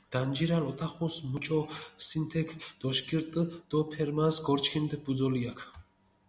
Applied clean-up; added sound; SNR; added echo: none; none; none; none.